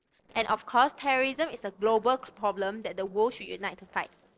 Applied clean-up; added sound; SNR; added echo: neural separator model SepFormer DNS4.